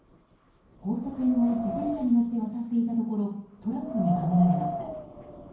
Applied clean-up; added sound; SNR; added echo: none; Wind; 10 dB; reverberation time 0.9 s.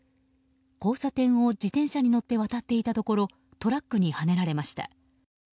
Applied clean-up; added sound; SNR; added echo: none; none; none; none.